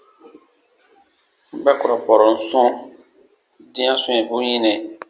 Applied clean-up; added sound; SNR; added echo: none; none; none; none.